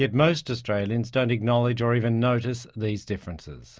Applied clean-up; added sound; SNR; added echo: none; none; none; none.